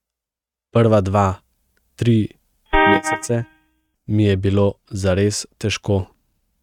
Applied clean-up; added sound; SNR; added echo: neural mask model RNNoise.